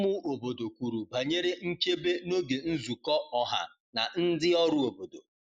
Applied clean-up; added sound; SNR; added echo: none; none; none; none.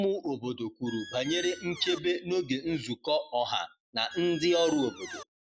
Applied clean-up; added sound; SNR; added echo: none; Squeak; 13 dB; none.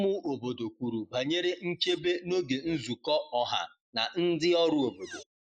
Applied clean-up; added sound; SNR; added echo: neural mask model Resemble Enhance denoiser.